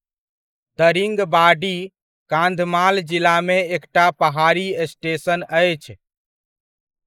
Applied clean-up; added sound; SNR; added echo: neural mask model Resemble Enhance denoiser.